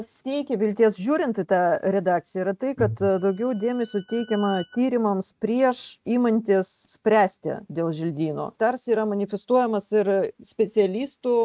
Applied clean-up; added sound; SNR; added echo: neural mask model RNNoise.